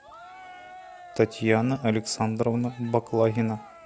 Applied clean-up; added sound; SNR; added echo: none; Cheering; 20 dB; none.